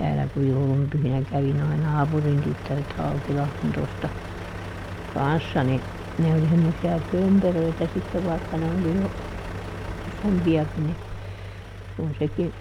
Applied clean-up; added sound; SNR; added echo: none; Truck; 12 dB; none.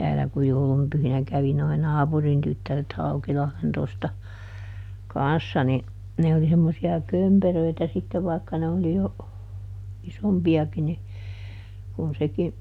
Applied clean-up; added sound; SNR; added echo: none; none; none; none.